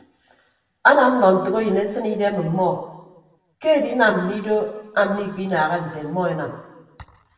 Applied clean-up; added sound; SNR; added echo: none; none; none; reverberation time 1.1 s.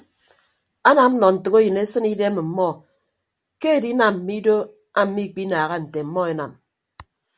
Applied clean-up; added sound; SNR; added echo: none; none; none; none.